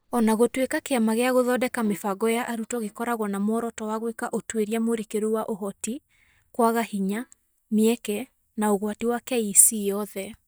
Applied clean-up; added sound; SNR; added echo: neural mask model DeepFilterNet 3.